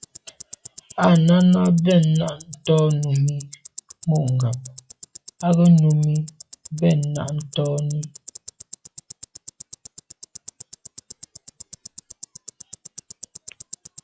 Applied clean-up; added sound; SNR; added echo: classical method log-MMSE.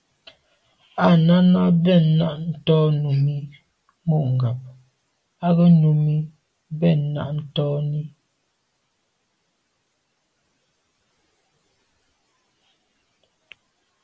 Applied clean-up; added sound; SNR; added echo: none; none; none; none.